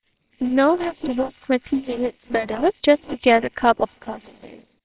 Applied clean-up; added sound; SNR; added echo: neural separator model SepFormer WHAMR!.